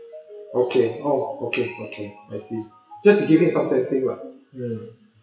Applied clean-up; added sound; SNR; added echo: classical method WPE with log-MMSE.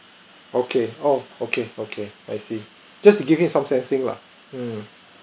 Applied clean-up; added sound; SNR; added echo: none; none; none; none.